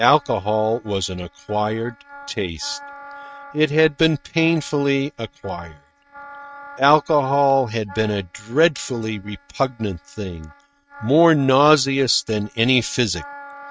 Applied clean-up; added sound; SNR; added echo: neural mask model RNNoise.